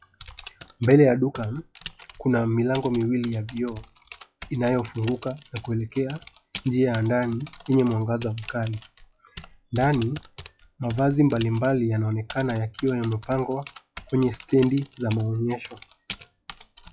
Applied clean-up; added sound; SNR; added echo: classical method log-MMSE.